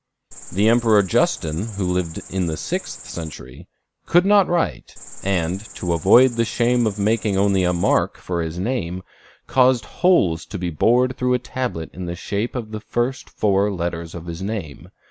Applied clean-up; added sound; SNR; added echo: none; Cricket; 15 dB; none.